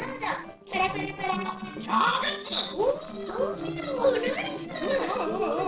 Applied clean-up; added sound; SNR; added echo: neural separator model SepFormer DNS4.